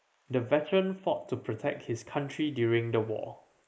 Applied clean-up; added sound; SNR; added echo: neural mask model Resemble Enhance denoiser.